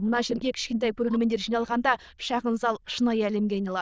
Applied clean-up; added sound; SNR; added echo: neural diffusion model UNIVERSE++.